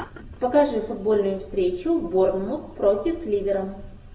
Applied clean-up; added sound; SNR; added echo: none; none; none; reverberation time 0.6 s.